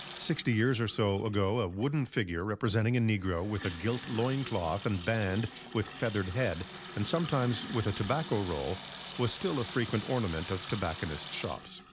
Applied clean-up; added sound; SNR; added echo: none; Sink (filling or washing) / Water tap, faucet; 10 dB; none.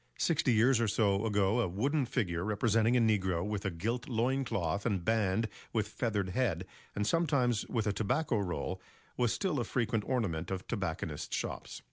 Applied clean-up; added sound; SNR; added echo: none; none; none; none.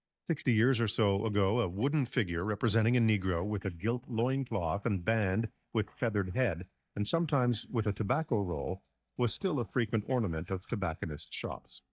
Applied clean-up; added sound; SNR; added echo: neural mask model DeepFilterNet 3.